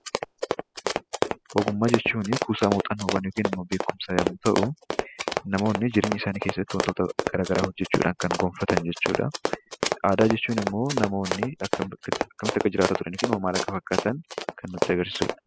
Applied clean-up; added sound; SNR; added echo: classical method spectral subtraction.